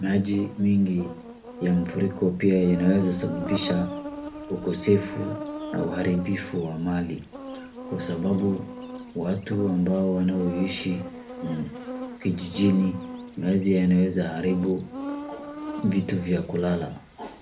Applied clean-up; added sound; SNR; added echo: none; Insect; 11 dB; reverberation time 0.3 s.